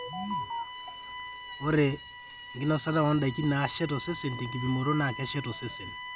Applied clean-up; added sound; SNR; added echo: none; Bowed string instrument; 11 dB; none.